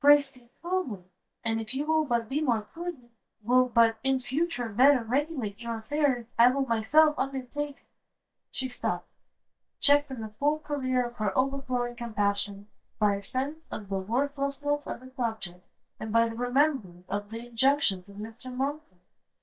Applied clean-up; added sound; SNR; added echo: neural mask model DeepFilterNet 3.